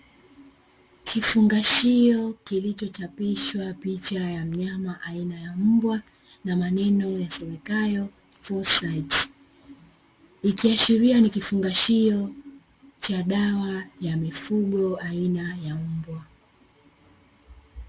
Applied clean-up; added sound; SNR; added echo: none; none; none; none.